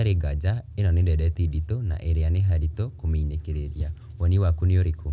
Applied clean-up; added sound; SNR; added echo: none; none; none; none.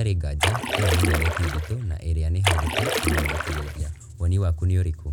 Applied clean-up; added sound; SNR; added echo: none; Splash, splatter; 3 dB; none.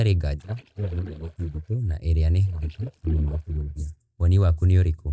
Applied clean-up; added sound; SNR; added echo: neural mask model DeepFilterNet 3.